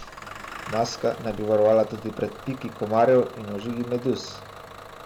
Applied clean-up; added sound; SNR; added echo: none; Engine starting / Bus + Tick; 16 dB; none.